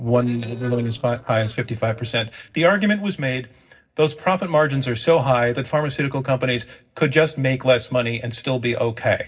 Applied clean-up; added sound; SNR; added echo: neural separator model SepFormer DNS4.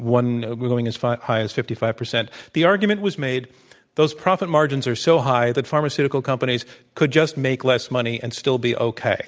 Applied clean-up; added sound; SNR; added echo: none; none; none; none.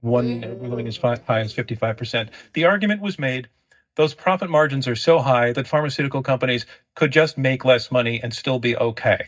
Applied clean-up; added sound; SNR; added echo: neural mask model DeepFilterNet 3.